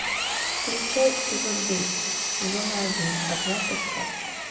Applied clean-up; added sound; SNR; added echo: none; Engine; -3 dB; reverberation time 1.4 s.